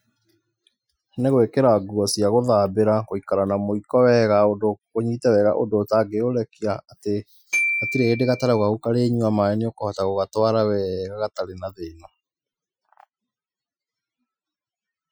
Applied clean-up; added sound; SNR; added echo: classical method Wiener filter.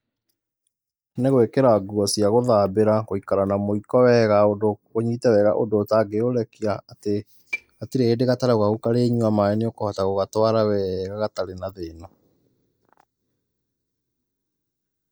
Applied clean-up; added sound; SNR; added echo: neural mask model DeepFilterNet 3.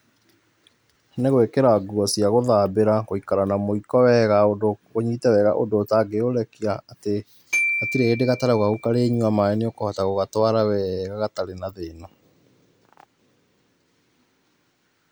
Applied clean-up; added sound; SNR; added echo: none; Glockenspiel; 8 dB; none.